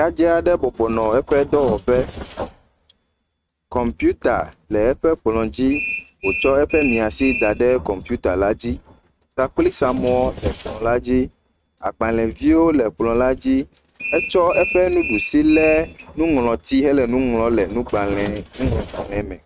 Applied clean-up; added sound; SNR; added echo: neural mask model RNNoise.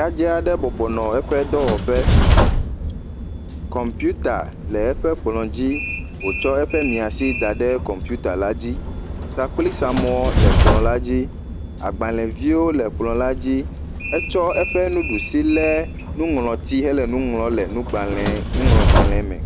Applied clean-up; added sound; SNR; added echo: none; Train; 0 dB; none.